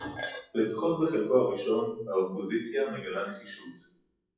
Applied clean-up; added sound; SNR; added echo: classical method WPE with log-MMSE.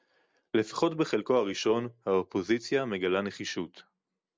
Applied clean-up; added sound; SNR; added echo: none; none; none; none.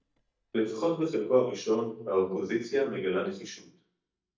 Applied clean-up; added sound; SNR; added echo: neural mask model DeepFilterNet 3.